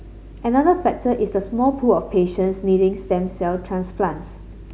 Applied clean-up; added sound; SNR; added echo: none; none; none; none.